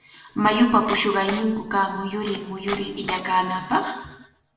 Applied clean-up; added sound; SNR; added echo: none; Domestic sounds, home sounds; 10 dB; reverberation time 1.0 s.